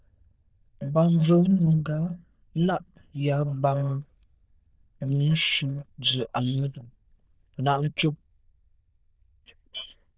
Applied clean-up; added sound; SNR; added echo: neural diffusion model UNIVERSE++.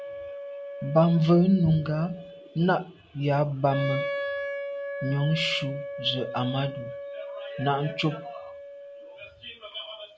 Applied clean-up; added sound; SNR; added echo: none; Wind instrument, woodwind instrument; 9 dB; none.